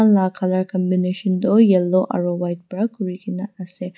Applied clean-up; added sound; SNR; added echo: none; none; none; none.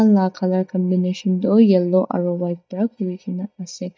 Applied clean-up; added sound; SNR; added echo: neural mask model DeepFilterNet 3.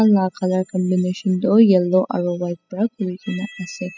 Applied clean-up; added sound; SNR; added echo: classical method spectral subtraction.